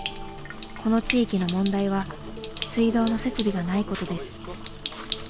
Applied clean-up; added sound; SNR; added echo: none; Sink (filling or washing); 6 dB; none.